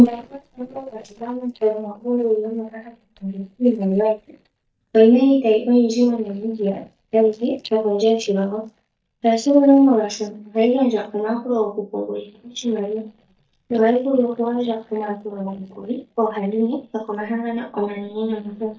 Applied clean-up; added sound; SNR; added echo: neural mask model DeepFilterNet 3.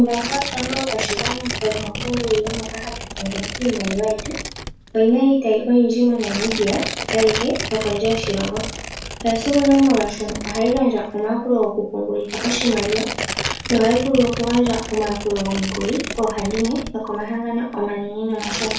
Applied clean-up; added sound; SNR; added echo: none; Tearing; 8 dB; reverberation time 0.4 s.